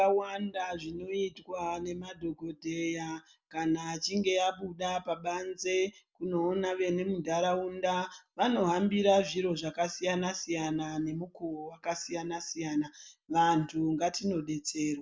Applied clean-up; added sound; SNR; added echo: none; none; none; none.